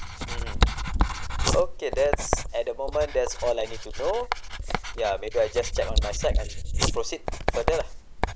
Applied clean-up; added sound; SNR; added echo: neural mask model Resemble Enhance denoiser.